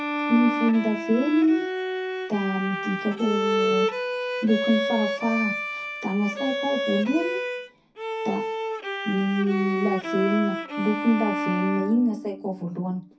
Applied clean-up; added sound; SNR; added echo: none; Bowed string instrument; 3 dB; reverberation time 0.3 s.